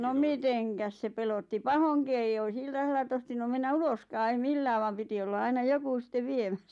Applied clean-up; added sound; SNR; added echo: none; none; none; none.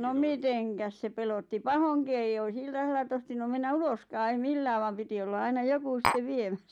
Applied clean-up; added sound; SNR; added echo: none; Tap; -1 dB; none.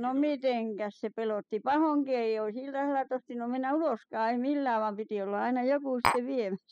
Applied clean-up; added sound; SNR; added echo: classical method spectral subtraction.